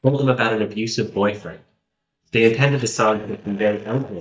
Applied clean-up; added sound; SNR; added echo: neural mask model DeepFilterNet 3.